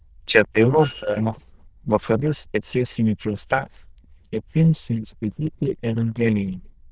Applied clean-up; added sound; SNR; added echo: neural diffusion model UNIVERSE++.